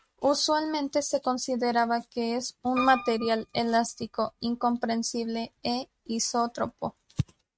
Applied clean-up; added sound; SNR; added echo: neural mask model RNNoise.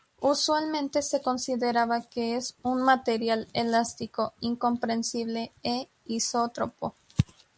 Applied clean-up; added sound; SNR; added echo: none; none; none; none.